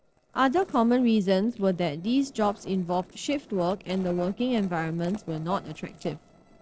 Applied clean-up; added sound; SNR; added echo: neural separator model SepFormer DNS4.